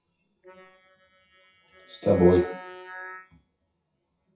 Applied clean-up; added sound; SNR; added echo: classical method WPE with log-MMSE.